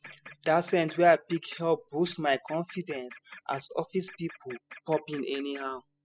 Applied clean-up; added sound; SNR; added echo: classical method spectral subtraction.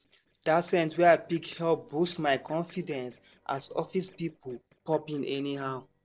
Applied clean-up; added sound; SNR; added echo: neural separator model SepFormer DNS4.